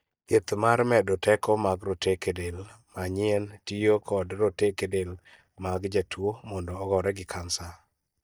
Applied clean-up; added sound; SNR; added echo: neural mask model DeepFilterNet 3.